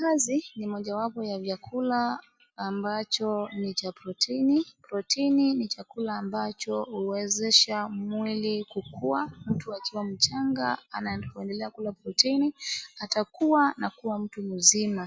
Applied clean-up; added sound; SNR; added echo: none; none; none; none.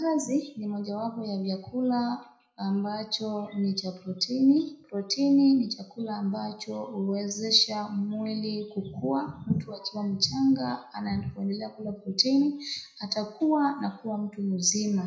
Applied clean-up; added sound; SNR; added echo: none; none; none; reverberation time 0.5 s.